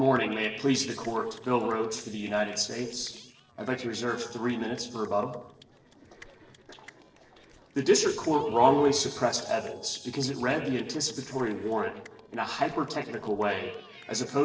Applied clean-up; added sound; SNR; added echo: neural separator model SepFormer DNS4.